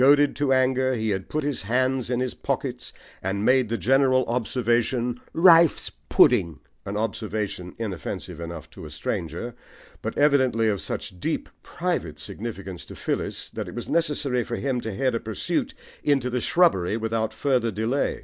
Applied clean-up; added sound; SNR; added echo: none; none; none; none.